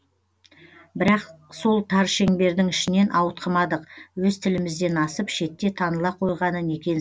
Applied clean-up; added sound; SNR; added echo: none; none; none; none.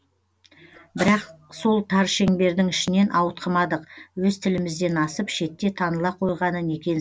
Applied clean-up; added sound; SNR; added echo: none; Sneeze / Cough; 16 dB; none.